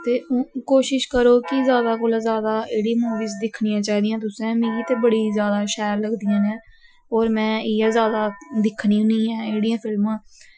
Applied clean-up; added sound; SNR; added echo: classical method Wiener filter.